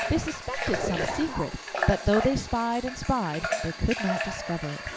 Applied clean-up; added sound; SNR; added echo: none; Water tap, faucet / Water + Dog; 4 dB; none.